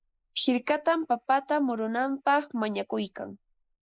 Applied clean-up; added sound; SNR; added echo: neural mask model Resemble Enhance denoiser.